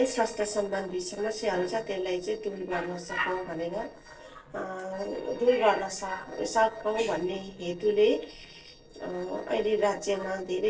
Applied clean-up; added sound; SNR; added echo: neural separator model SepFormer DNS4.